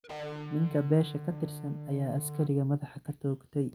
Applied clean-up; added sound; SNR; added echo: none; Electric guitar; 9 dB; none.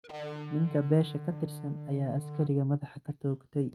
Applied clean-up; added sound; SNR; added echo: neural mask model RNNoise.